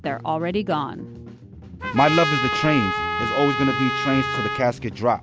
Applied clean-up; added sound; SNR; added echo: none; Trumpet; 2 dB; none.